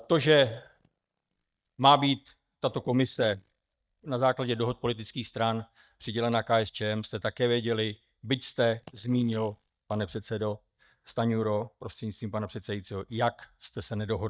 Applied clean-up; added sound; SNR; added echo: neural mask model DeepFilterNet 3.